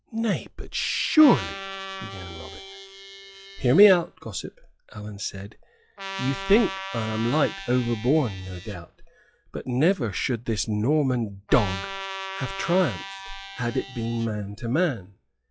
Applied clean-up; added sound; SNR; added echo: classical method log-MMSE.